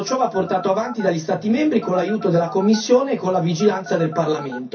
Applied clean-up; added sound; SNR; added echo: none; Telephone; 15 dB; reverberation time 0.3 s.